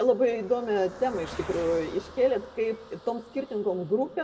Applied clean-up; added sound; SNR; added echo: none; Car passing by; 17 dB; reverberation time 0.7 s.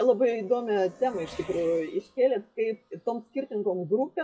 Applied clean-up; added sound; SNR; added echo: classical method WPE with log-MMSE.